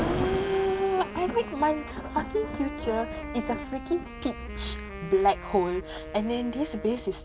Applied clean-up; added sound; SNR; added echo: none; Thunder + Wind instrument, woodwind instrument; 8 dB; none.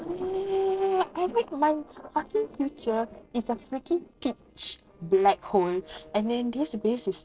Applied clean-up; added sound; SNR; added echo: neural separator model SepFormer DNS4.